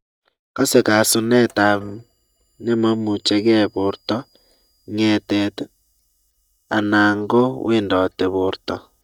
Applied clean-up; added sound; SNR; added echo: neural mask model DeepFilterNet 3.